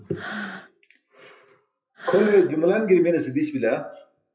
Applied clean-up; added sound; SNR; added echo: classical method WPE with log-MMSE.